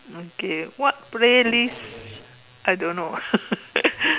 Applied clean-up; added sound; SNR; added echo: none; none; none; none.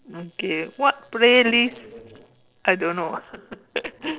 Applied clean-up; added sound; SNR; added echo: neural separator model SepFormer DNS4.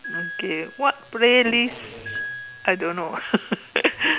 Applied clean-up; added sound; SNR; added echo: none; Piano; 14 dB; none.